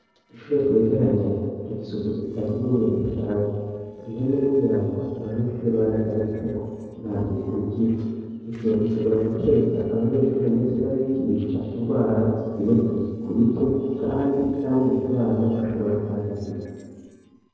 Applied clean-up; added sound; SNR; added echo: neural separator model SepFormer DNS4.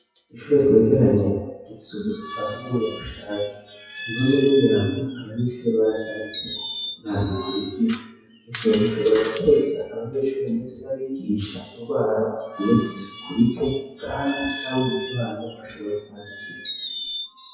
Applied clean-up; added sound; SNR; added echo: classical method WPE with log-MMSE.